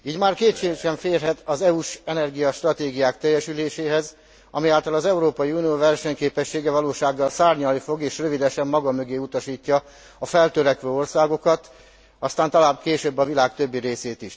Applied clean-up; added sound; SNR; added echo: none; Burping, eructation; 19 dB; none.